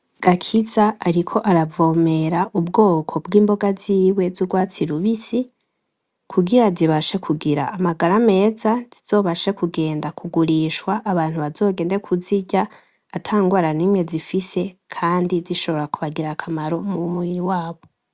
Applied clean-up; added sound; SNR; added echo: none; none; none; none.